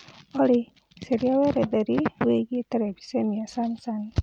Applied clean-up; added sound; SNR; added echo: none; none; none; none.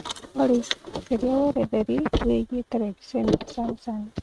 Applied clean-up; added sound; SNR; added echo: neural mask model RNNoise.